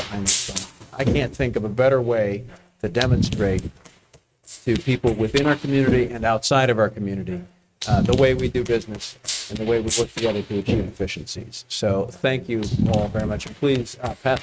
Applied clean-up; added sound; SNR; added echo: neural mask model RNNoise.